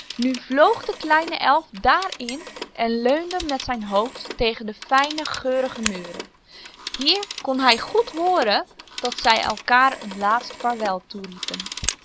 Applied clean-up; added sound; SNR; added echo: none; Telephone + Fire; 13 dB; none.